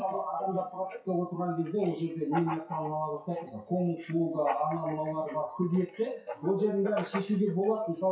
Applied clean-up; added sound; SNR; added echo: classical method WPE with log-MMSE.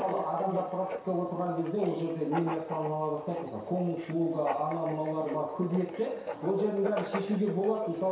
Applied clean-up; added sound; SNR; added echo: none; Writing; 11 dB; reverberation time 0.7 s.